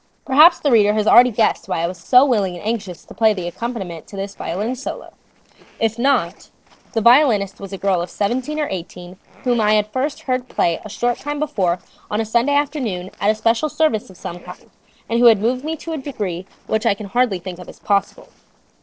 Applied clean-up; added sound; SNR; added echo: neural separator model SepFormer DNS4.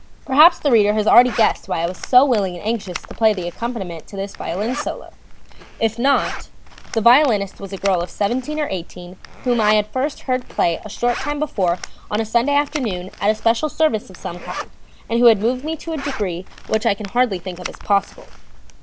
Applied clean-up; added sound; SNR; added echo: none; Zipper (clothing); 13 dB; none.